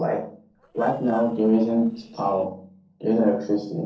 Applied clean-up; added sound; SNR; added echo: neural separator model SepFormer DNS4.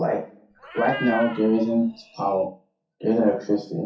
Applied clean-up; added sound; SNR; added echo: classical method WPE with log-MMSE.